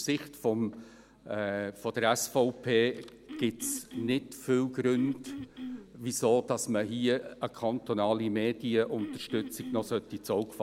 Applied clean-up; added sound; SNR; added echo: none; Cough; 11 dB; none.